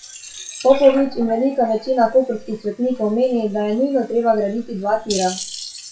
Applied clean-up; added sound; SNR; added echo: classical method WPE with log-MMSE.